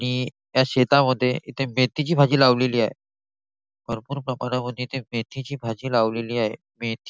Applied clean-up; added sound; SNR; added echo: none; none; none; none.